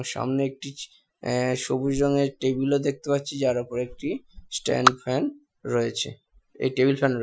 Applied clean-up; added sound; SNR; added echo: classical method Wiener filter.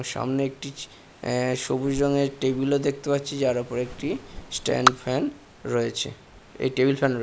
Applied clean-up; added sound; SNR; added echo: none; Waves, surf + Bird; 20 dB; none.